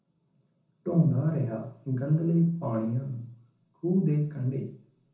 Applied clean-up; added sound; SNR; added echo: none; none; none; reverberation time 0.5 s.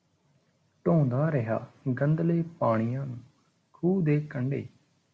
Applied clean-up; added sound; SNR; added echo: none; none; none; none.